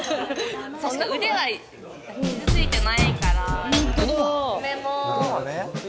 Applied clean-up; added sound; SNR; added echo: none; Drum kit; -4 dB; none.